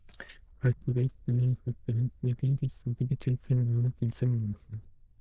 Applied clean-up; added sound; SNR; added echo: neural diffusion model UNIVERSE++.